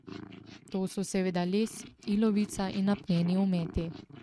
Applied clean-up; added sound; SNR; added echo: neural mask model RNNoise.